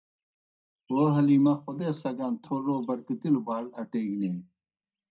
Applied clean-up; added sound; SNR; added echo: neural mask model DeepFilterNet 3.